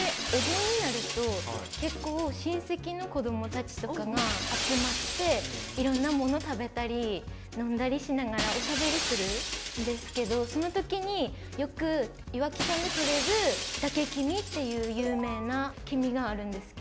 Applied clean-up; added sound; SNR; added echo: none; Shatter; 5 dB; none.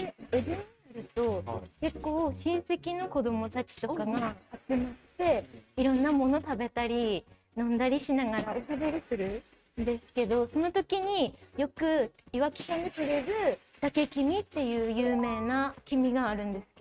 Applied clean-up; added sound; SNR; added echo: neural mask model RNNoise.